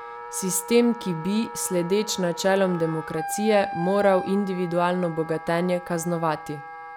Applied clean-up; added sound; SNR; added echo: none; Wind instrument, woodwind instrument; 11 dB; none.